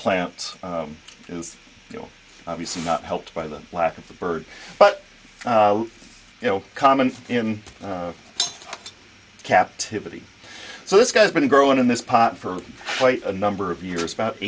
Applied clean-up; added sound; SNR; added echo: none; none; none; none.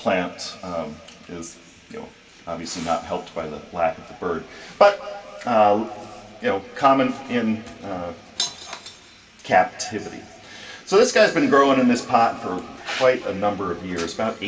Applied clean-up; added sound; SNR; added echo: none; none; none; reverberation time 2.2 s.